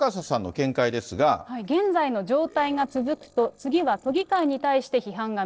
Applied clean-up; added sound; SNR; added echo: neural separator model SepFormer DNS4.